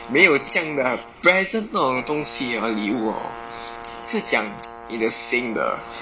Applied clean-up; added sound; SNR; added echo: none; Brass instrument; 16 dB; none.